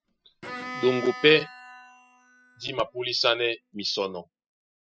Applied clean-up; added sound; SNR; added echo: classical method spectral subtraction.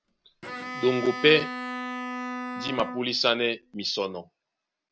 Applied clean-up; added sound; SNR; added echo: none; Bowed string instrument; 8 dB; none.